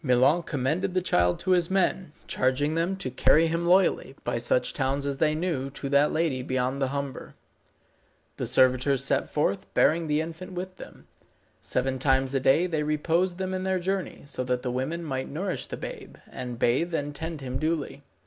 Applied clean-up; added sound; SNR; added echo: none; none; none; none.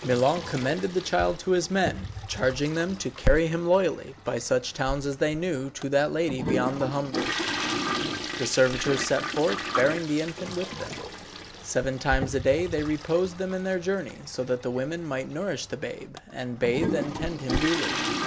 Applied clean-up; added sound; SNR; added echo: none; Toilet flush; 7 dB; none.